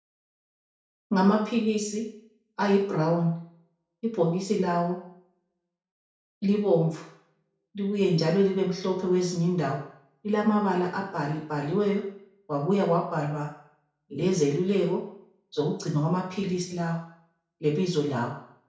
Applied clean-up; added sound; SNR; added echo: none; none; none; reverberation time 0.6 s.